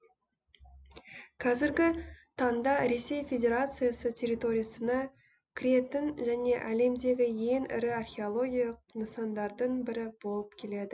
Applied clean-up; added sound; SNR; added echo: none; none; none; none.